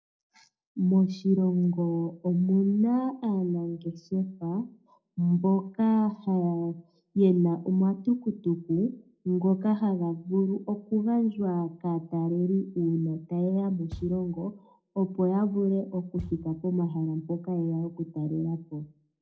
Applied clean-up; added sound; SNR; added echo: neural separator model SepFormer DNS4.